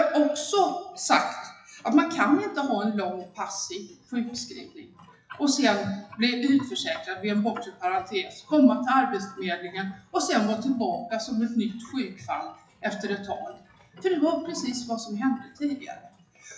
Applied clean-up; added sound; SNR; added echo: classical method WPE with log-MMSE.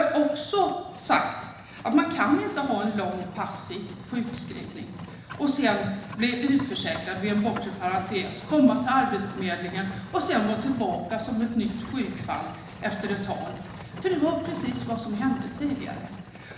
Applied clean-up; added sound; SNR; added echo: none; Livestock, farm animals, working animals; 13 dB; reverberation time 1.0 s.